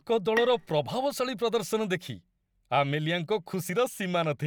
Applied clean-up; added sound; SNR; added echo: none; Bowed string instrument; 12 dB; none.